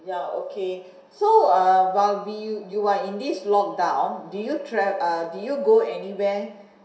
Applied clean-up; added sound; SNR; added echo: none; none; none; reverberation time 0.7 s.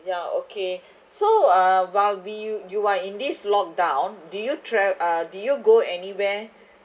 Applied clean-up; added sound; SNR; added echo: none; none; none; none.